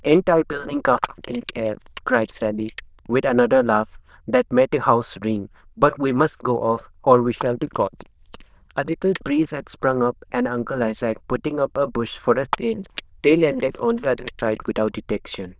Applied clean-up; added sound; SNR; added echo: neural diffusion model UNIVERSE++.